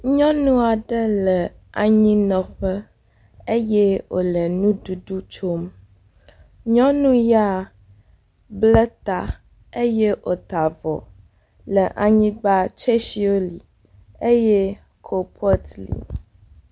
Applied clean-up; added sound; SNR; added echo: none; none; none; none.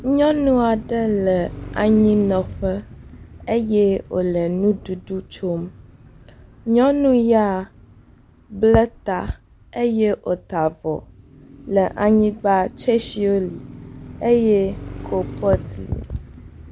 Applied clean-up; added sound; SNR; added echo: none; Car passing by; 17 dB; none.